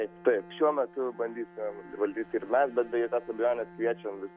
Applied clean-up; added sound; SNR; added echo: none; Bowed string instrument; 20 dB; none.